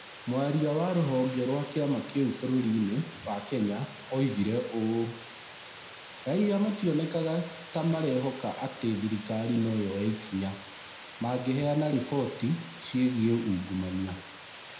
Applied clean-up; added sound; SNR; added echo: none; Water; 13 dB; reverberation time 0.7 s.